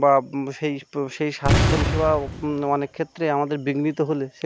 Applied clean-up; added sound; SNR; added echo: none; Boom; -1 dB; none.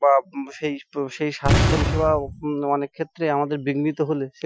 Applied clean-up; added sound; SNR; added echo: classical method Wiener filter.